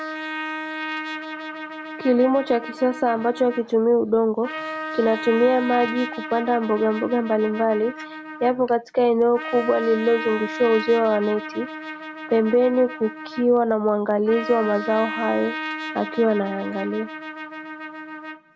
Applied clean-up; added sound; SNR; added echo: none; Trumpet; 10 dB; none.